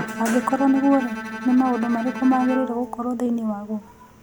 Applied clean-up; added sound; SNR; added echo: none; Bowed string instrument; 11 dB; none.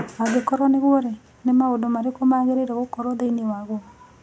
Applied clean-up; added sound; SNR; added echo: none; none; none; none.